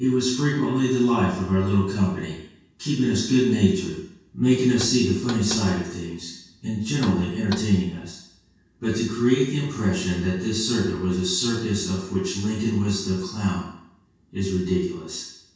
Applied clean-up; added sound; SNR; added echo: none; Knock; 17 dB; reverberation time 0.6 s.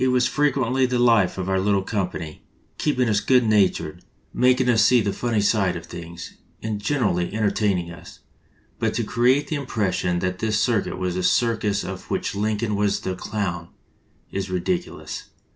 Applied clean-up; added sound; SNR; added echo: none; none; none; none.